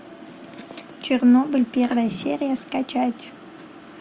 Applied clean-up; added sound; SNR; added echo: none; none; none; none.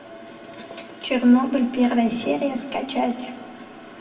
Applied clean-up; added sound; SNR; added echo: none; none; none; reverberation time 1.4 s.